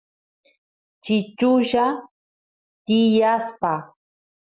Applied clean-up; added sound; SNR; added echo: none; none; none; none.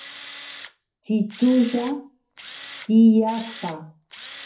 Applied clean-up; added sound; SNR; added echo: none; Tools; 19 dB; reverberation time 0.4 s.